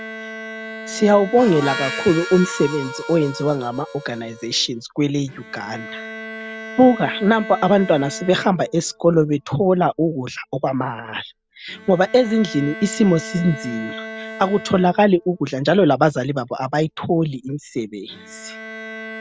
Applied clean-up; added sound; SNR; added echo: none; Harmonica + Bowed string instrument; 14 dB; none.